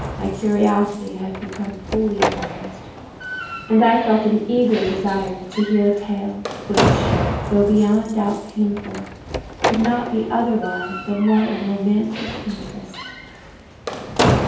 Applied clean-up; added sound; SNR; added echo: none; Slam; 5 dB; reverberation time 0.7 s.